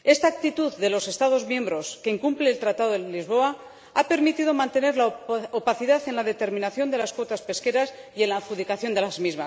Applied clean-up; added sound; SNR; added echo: none; none; none; none.